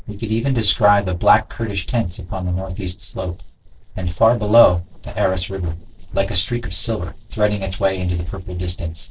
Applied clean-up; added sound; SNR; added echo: neural separator model SepFormer DNS4.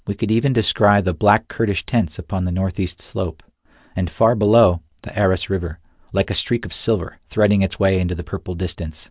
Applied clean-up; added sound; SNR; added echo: none; none; none; none.